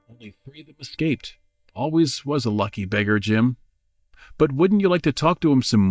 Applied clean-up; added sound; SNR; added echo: neural mask model DeepFilterNet 3.